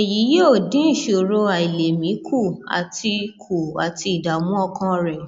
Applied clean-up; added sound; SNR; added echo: none; none; none; none.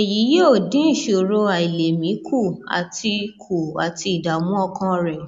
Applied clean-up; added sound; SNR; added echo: neural mask model Resemble Enhance denoiser.